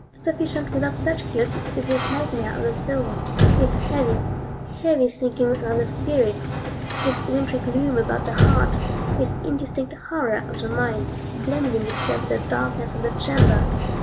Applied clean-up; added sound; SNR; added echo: none; Sliding door; -1 dB; reverberation time 1.1 s.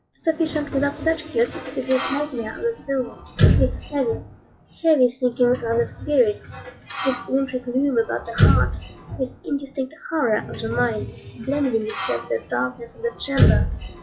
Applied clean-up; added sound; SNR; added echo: classical method WPE with log-MMSE.